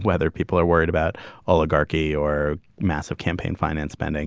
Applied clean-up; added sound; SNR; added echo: none; none; none; none.